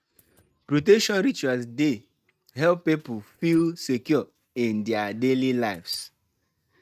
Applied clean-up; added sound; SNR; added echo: neural mask model RNNoise.